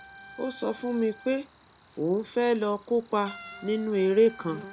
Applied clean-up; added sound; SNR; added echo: none; Trumpet + Cricket; 19 dB; none.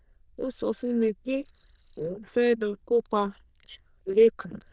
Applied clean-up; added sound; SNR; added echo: neural diffusion model UNIVERSE++.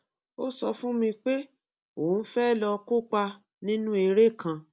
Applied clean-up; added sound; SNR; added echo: none; none; none; none.